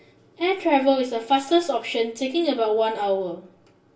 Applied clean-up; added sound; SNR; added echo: none; none; none; reverberation time 0.2 s.